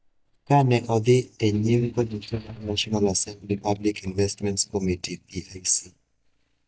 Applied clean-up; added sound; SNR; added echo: neural mask model DeepFilterNet 3.